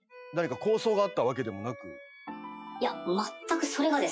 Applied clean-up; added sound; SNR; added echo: classical method Wiener filter.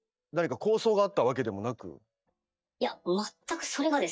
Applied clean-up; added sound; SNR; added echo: neural mask model DeepFilterNet 3.